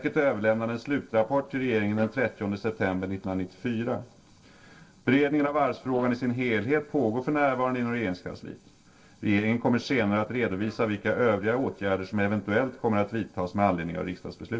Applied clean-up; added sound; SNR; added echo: neural separator model SepFormer DNS4.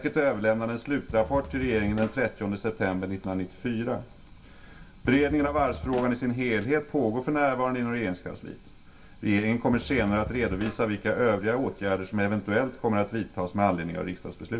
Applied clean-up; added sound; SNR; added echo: none; Drum kit; 14 dB; reverberation time 0.2 s.